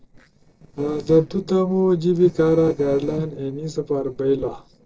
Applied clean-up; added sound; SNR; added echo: neural separator model SepFormer DNS4.